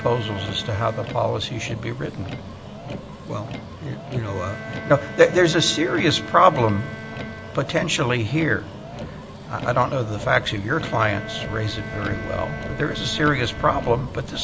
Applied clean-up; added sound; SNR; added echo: none; Motor vehicle (road) + Bowed string instrument; 10 dB; none.